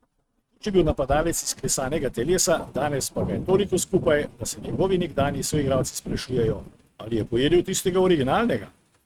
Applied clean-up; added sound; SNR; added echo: neural mask model RNNoise.